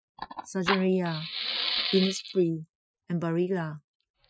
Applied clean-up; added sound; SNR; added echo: classical method Wiener filter.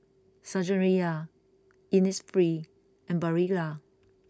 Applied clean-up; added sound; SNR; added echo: none; none; none; none.